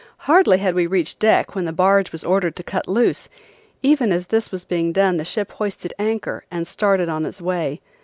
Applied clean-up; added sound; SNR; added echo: none; none; none; none.